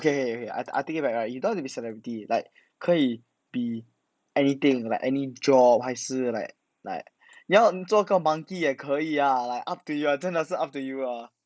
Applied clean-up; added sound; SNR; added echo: none; none; none; none.